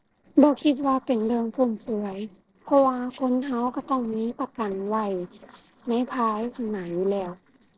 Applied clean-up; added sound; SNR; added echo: neural separator model SepFormer DNS4.